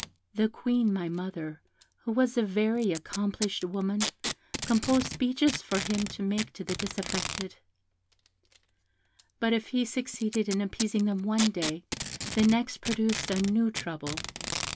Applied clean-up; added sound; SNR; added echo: none; Packing tape, duct tape; 9 dB; none.